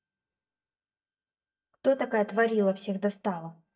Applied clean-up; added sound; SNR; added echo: neural mask model DeepFilterNet 3.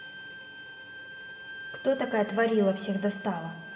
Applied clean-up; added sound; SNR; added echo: none; Bowed string instrument; 13 dB; reverberation time 2.2 s.